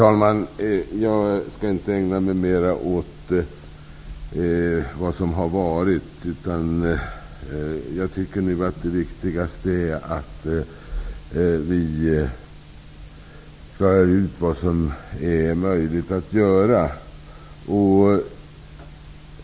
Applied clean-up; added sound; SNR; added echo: none; none; none; none.